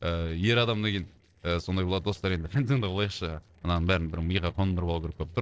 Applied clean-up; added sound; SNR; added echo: neural separator model SepFormer DNS4.